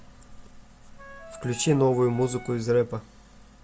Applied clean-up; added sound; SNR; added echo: none; Wind instrument, woodwind instrument; 18 dB; none.